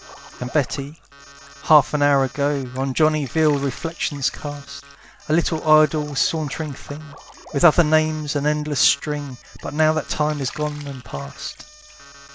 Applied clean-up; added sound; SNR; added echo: none; Drip + Alarm; 20 dB; none.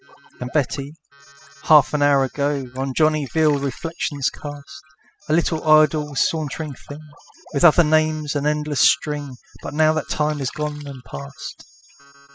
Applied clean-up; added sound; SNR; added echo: classical method spectral subtraction.